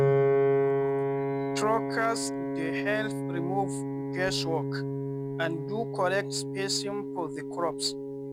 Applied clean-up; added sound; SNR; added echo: none; Piano; -4 dB; none.